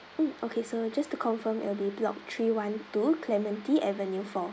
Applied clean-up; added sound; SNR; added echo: none; none; none; none.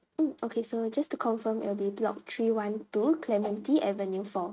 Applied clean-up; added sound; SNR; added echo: neural mask model RNNoise.